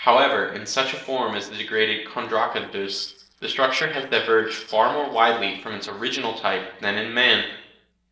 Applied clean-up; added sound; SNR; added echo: neural separator model SepFormer DNS4.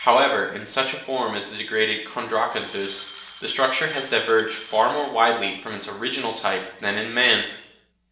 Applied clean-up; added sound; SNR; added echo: none; Glass; 9 dB; reverberation time 0.7 s.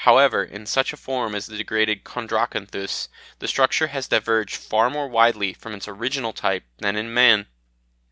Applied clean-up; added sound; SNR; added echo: none; none; none; none.